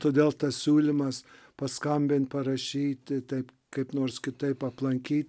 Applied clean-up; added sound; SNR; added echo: none; none; none; none.